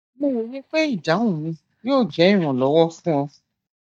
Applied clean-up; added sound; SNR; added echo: neural mask model DeepFilterNet 3.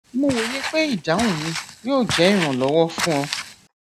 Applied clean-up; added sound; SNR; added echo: none; Walk, footsteps; 8 dB; none.